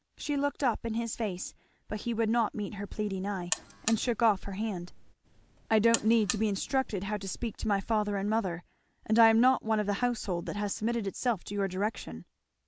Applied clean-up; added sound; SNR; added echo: none; Alarm; 12 dB; none.